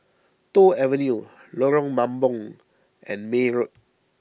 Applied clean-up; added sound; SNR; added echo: none; none; none; none.